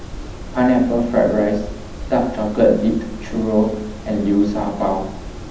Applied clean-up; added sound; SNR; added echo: none; Mechanisms; 12 dB; reverberation time 0.8 s.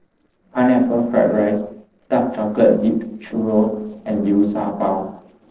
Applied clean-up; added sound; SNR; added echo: neural separator model SepFormer DNS4.